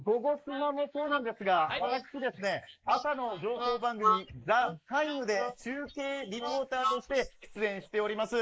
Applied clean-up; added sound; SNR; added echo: neural mask model Resemble Enhance denoiser.